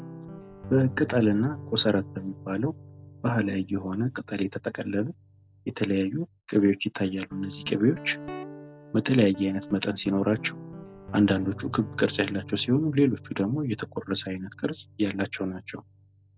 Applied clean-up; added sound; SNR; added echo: none; Guitar; 16 dB; none.